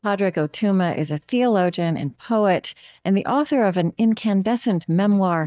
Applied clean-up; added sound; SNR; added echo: neural mask model DeepFilterNet 3.